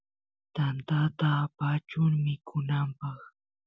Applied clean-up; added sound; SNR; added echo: none; none; none; none.